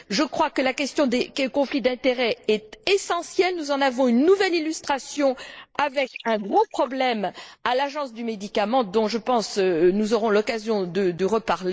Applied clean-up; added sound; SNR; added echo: neural mask model Resemble Enhance denoiser.